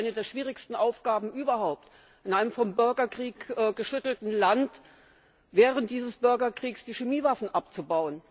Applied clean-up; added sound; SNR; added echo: none; none; none; none.